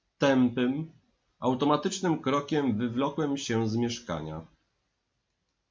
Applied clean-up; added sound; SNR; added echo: none; none; none; none.